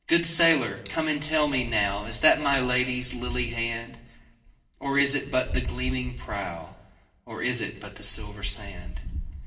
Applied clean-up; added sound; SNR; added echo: none; none; none; reverberation time 0.7 s.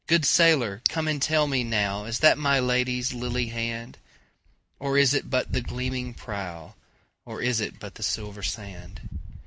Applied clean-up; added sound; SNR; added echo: none; none; none; none.